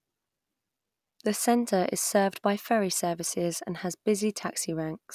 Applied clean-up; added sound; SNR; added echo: none; none; none; none.